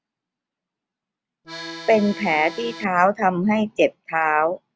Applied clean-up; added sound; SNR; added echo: none; Accordion; 13 dB; none.